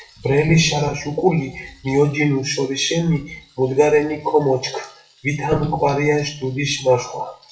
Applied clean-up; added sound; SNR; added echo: classical method WPE with log-MMSE.